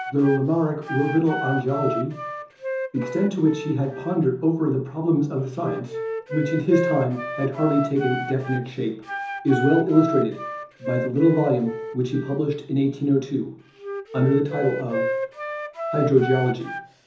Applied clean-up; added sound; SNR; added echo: none; Wind instrument, woodwind instrument; 8 dB; reverberation time 0.6 s.